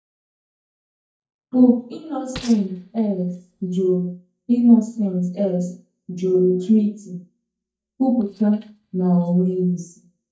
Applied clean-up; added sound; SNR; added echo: neural mask model DeepFilterNet 3.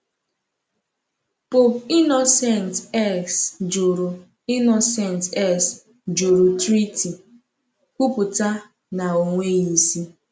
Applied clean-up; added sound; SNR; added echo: none; none; none; none.